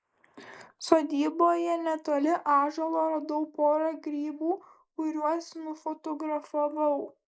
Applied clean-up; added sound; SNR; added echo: neural mask model Resemble Enhance denoiser.